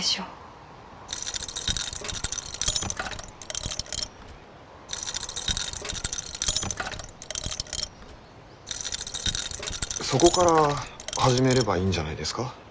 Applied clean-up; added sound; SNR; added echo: none; Coin (dropping); 3 dB; none.